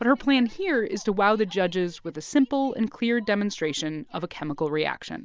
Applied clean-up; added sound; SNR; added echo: none; none; none; none.